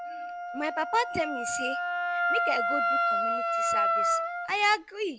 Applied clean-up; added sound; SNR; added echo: none; Wind instrument, woodwind instrument; -3 dB; none.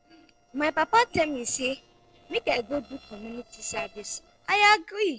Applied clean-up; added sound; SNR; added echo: neural separator model SepFormer DNS4.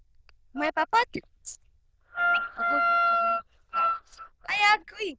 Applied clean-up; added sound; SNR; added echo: neural diffusion model UNIVERSE++.